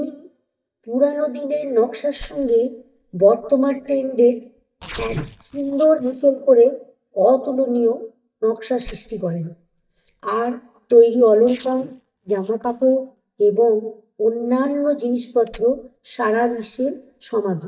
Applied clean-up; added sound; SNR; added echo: neural mask model DeepFilterNet 3.